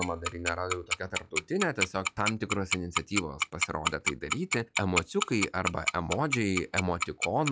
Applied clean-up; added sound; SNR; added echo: classical method log-MMSE.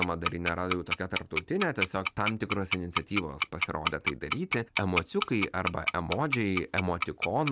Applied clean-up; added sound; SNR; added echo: none; Tick-tock; 2 dB; none.